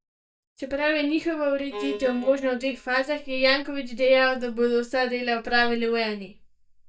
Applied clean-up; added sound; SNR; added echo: neural mask model DeepFilterNet 3.